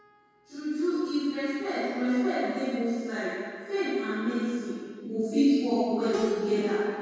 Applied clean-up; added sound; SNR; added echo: none; Keyboard (musical); 16 dB; reverberation time 1.9 s.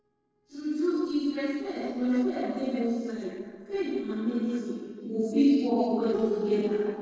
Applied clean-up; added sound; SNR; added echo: neural separator model SepFormer DNS4.